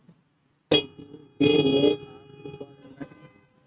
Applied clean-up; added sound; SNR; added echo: neural mask model RNNoise.